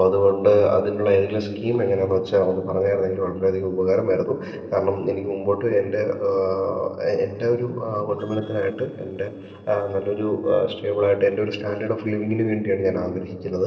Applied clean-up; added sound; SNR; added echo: neural separator model SepFormer DNS4.